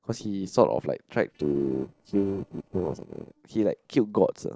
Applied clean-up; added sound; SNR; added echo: neural separator model SepFormer DNS4.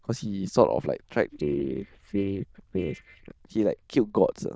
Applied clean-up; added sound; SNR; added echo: neural diffusion model UNIVERSE++.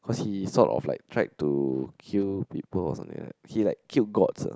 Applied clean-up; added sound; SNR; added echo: none; none; none; none.